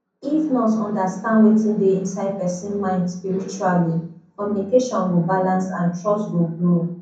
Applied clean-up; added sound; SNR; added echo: none; none; none; reverberation time 0.6 s.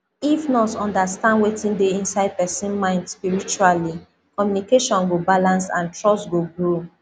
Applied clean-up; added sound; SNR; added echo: none; none; none; none.